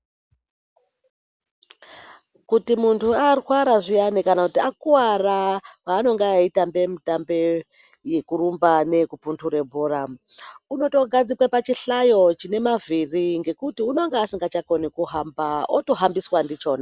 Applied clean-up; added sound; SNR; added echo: none; none; none; none.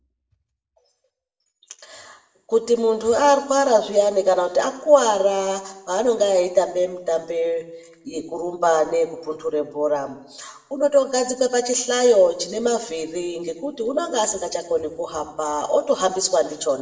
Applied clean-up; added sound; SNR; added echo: none; none; none; reverberation time 0.7 s.